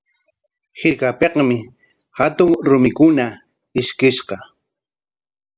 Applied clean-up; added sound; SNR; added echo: none; none; none; none.